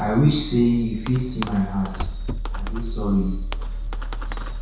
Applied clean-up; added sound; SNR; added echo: none; Fireworks; 4 dB; reverberation time 0.6 s.